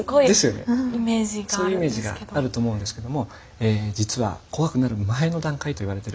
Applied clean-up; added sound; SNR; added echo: none; none; none; none.